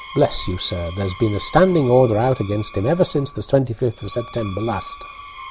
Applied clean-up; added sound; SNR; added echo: none; Screech; 18 dB; none.